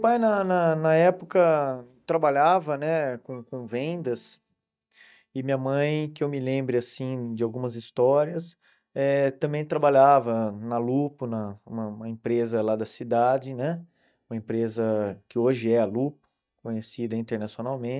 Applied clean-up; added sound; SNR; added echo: neural mask model DeepFilterNet 3.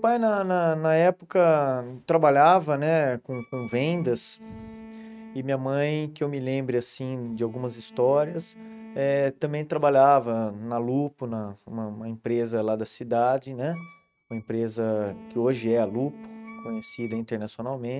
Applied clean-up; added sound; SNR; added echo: neural mask model RNNoise.